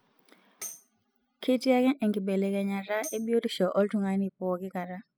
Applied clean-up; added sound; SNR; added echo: classical method spectral subtraction.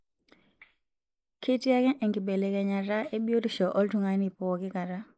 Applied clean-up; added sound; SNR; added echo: neural mask model Resemble Enhance denoiser.